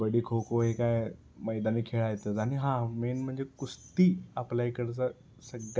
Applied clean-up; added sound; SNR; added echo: none; none; none; none.